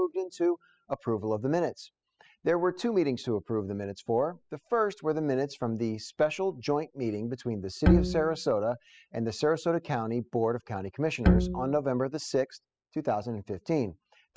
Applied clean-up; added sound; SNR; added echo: classical method spectral subtraction.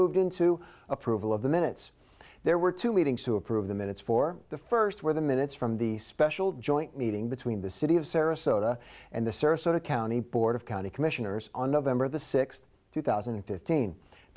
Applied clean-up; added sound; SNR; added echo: none; none; none; none.